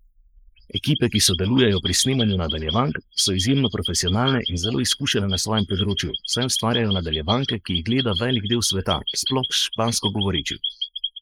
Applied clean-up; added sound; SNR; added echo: neural mask model Resemble Enhance denoiser.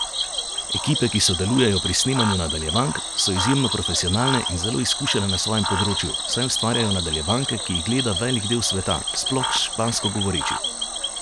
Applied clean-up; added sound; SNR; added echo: none; Cricket / Frog; 3 dB; none.